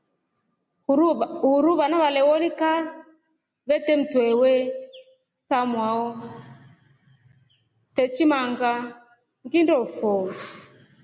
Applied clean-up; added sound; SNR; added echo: none; none; none; none.